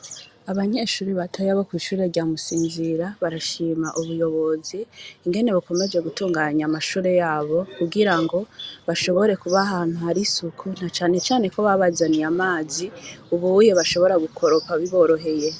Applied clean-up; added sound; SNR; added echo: none; none; none; none.